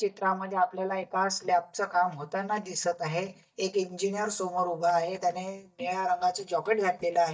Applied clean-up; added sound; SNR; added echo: neural mask model DeepFilterNet 3.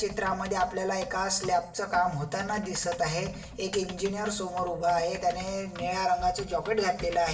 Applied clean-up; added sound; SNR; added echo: none; Typing; 15 dB; reverberation time 0.6 s.